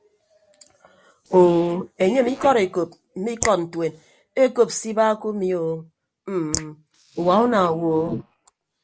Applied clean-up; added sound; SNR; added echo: neural mask model Resemble Enhance denoiser.